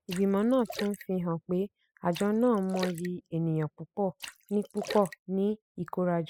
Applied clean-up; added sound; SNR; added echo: classical method spectral subtraction.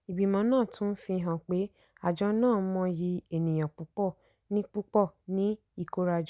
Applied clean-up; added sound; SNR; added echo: none; none; none; none.